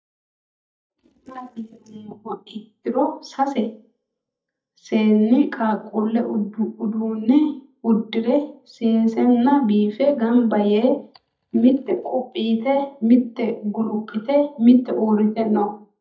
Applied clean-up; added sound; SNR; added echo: neural mask model DeepFilterNet 3.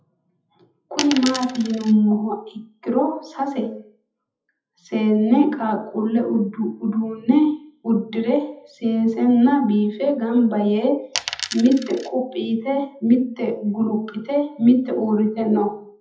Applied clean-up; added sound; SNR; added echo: classical method WPE with log-MMSE.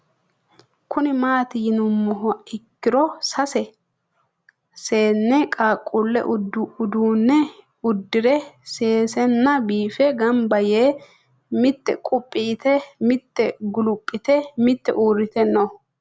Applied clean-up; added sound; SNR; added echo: none; none; none; none.